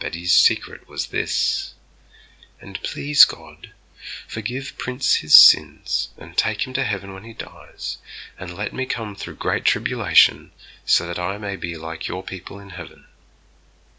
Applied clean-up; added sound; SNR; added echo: none; none; none; none.